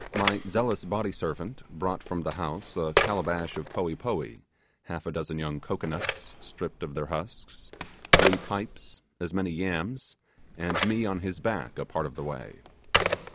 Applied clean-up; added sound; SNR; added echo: none; Telephone; 1 dB; none.